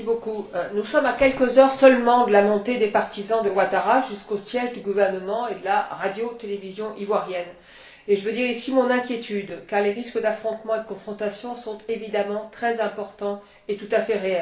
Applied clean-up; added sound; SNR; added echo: none; none; none; reverberation time 0.4 s.